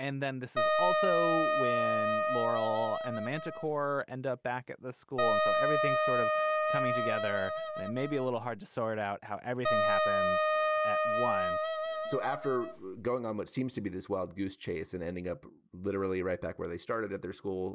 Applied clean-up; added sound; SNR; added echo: none; Wind instrument, woodwind instrument; -5 dB; none.